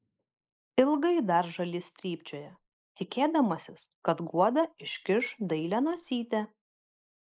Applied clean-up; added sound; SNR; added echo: neural mask model Resemble Enhance denoiser.